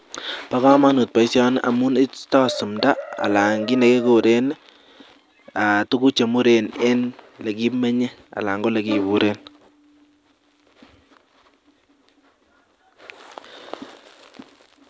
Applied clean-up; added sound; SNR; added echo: none; Bowed string instrument; 13 dB; none.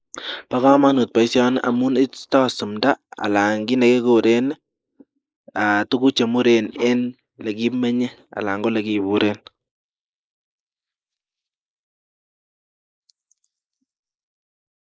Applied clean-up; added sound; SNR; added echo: neural mask model Resemble Enhance denoiser.